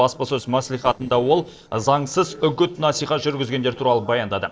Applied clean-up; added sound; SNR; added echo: neural separator model SepFormer DNS4.